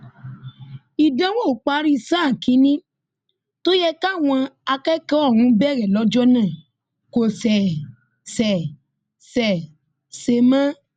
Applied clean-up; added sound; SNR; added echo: none; none; none; none.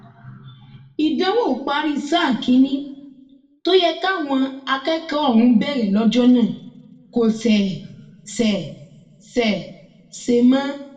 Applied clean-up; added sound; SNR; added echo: none; none; none; reverberation time 0.6 s.